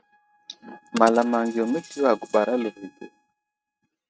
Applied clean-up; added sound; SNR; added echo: neural mask model RNNoise.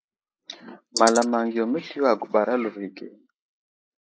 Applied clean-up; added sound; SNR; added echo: neural mask model Resemble Enhance denoiser.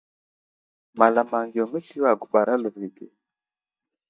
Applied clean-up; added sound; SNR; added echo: neural mask model DeepFilterNet 3.